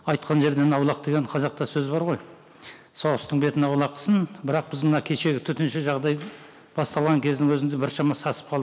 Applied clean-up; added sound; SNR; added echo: none; none; none; none.